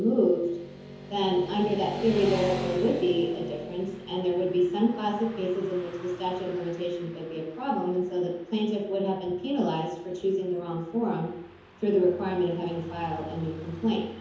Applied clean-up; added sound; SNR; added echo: none; Motorcycle / Traffic noise, roadway noise; 12 dB; reverberation time 0.9 s.